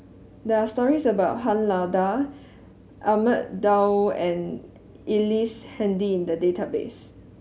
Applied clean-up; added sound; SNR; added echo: none; none; none; none.